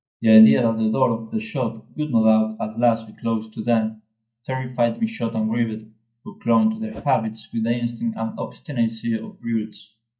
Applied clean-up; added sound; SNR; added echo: neural mask model DeepFilterNet 3.